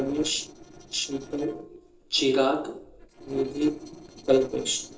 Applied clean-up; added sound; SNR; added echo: neural separator model SepFormer DNS4.